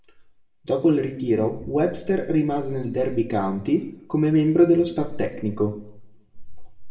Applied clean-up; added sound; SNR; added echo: none; none; none; reverberation time 0.7 s.